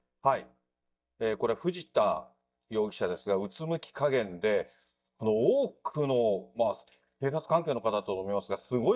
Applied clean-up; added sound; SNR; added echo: neural mask model DeepFilterNet 3.